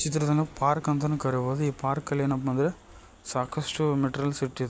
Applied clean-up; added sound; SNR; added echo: none; none; none; none.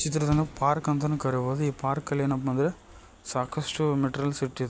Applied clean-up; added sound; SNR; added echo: none; Bass drum; 19 dB; none.